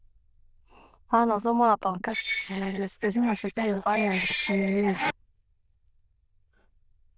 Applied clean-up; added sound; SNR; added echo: neural diffusion model UNIVERSE++.